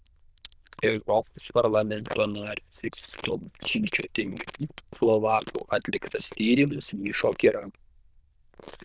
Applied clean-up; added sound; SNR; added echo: neural diffusion model UNIVERSE++.